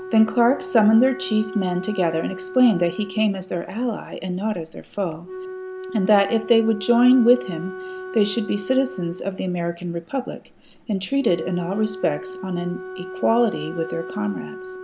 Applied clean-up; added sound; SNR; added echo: none; Wind instrument, woodwind instrument; 13 dB; none.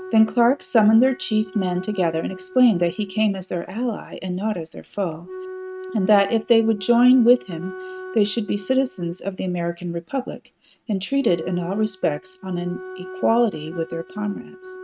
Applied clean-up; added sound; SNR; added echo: neural mask model RNNoise.